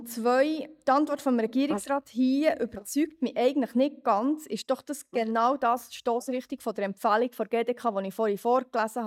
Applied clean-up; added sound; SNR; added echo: neural mask model DeepFilterNet 3.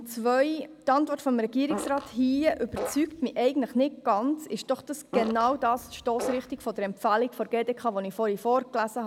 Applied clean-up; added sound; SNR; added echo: none; Fart; 10 dB; none.